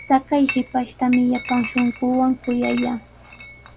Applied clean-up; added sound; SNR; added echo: none; Chatter / Chink, clink; 14 dB; none.